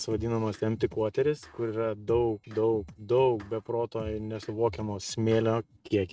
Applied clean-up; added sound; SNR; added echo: neural mask model RNNoise.